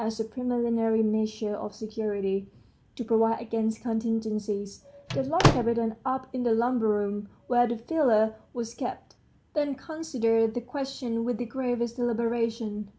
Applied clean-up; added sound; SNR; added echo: none; Slam / Microwave oven; -3 dB; none.